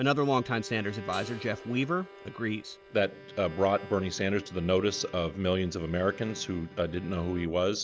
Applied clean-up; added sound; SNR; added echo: none; Crash cymbal + Bowed string instrument; 17 dB; none.